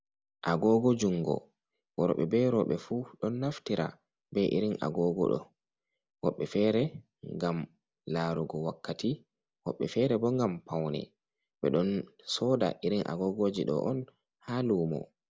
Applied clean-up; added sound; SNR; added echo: none; none; none; none.